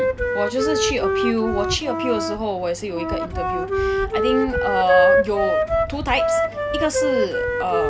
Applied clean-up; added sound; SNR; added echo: none; Wind instrument, woodwind instrument; -3 dB; none.